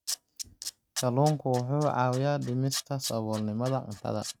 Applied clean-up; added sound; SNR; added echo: neural mask model RNNoise.